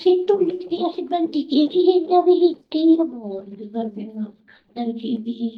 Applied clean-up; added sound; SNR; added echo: neural mask model DeepFilterNet 3.